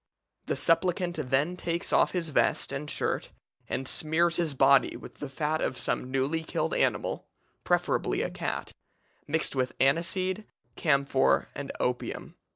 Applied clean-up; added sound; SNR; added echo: neural mask model Resemble Enhance denoiser.